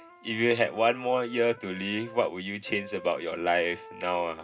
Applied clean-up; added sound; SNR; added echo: none; Wind instrument, woodwind instrument; 19 dB; reverberation time 0.2 s.